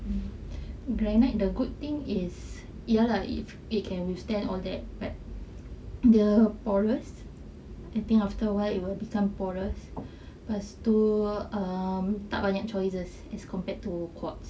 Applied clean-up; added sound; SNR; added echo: none; none; none; none.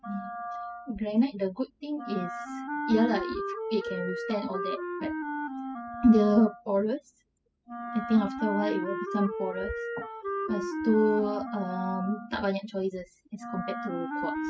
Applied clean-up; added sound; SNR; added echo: classical method spectral subtraction.